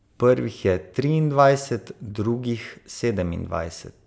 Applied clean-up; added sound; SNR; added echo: none; none; none; none.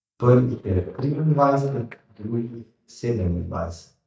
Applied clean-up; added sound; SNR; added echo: neural mask model DeepFilterNet 3.